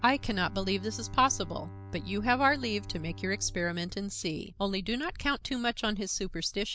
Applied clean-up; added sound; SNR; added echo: none; Bowed string instrument; 16 dB; none.